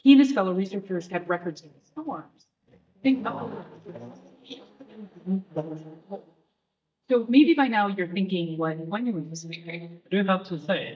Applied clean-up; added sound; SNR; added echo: neural mask model DeepFilterNet 3.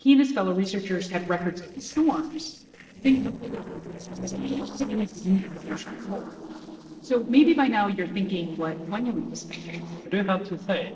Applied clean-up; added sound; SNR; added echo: neural separator model SepFormer DNS4.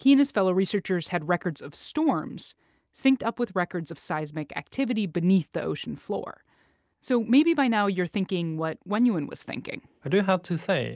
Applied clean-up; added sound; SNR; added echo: none; none; none; none.